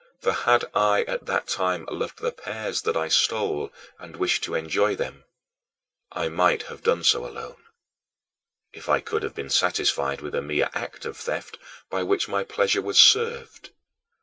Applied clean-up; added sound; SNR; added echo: neural mask model Resemble Enhance denoiser.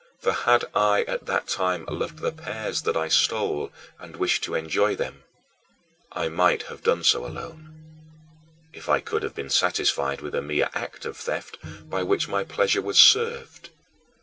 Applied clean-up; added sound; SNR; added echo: none; Bowed string instrument; 19 dB; none.